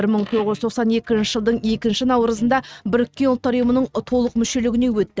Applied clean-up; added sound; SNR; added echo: neural mask model RNNoise.